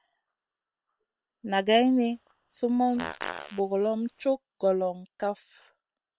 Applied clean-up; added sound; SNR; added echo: neural separator model SepFormer WHAM!.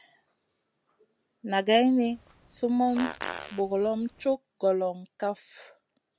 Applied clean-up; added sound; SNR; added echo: none; Fart; 13 dB; none.